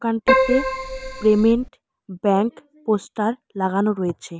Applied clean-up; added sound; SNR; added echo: none; Keyboard (musical); 0 dB; none.